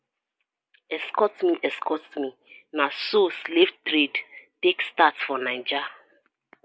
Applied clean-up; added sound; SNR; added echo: none; none; none; none.